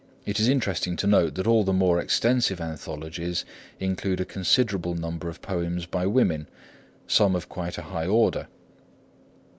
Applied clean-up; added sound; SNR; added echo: none; none; none; none.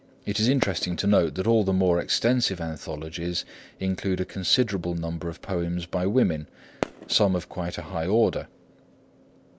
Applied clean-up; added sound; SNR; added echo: none; Fireworks; 12 dB; none.